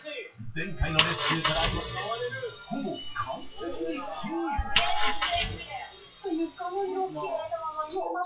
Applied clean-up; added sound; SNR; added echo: classical method WPE with log-MMSE.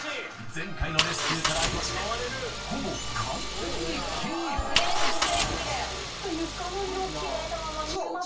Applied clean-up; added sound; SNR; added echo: none; Engine; 0 dB; reverberation time 0.2 s.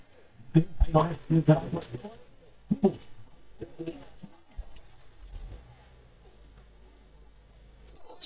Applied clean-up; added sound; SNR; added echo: neural mask model DeepFilterNet 3.